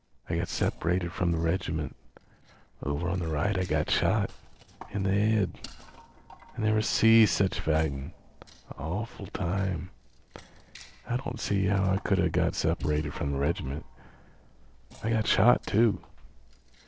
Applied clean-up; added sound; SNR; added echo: neural separator model SepFormer DNS4.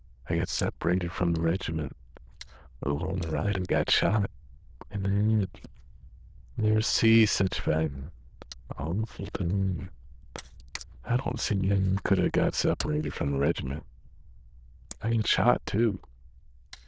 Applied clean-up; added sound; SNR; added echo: neural diffusion model UNIVERSE++.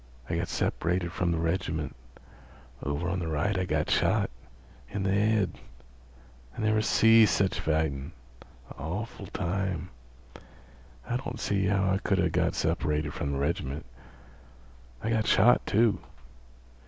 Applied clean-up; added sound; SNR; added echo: none; none; none; none.